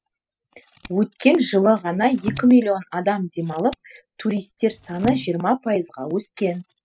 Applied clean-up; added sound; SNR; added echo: classical method spectral subtraction.